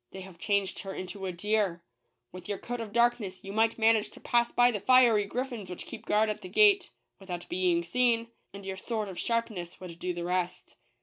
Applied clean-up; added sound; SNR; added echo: none; none; none; none.